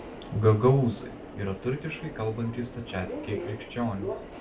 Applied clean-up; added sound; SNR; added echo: none; Subway, metro, underground; 11 dB; reverberation time 0.3 s.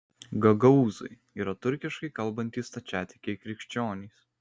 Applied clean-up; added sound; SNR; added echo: none; none; none; none.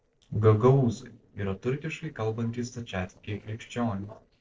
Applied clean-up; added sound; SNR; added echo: neural separator model SepFormer DNS4.